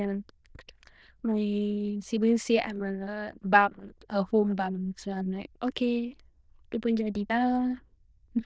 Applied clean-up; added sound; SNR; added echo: neural diffusion model UNIVERSE++.